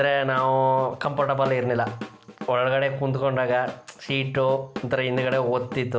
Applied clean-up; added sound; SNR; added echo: none; Drum / Drum kit; 15 dB; none.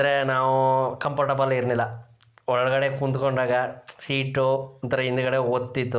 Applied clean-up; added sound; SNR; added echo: none; none; none; none.